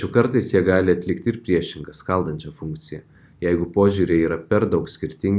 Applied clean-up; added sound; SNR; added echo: none; none; none; none.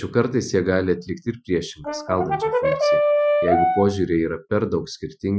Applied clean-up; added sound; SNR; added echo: classical method Wiener filter.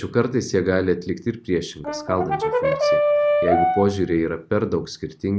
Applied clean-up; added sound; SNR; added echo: none; Brass instrument; -2 dB; none.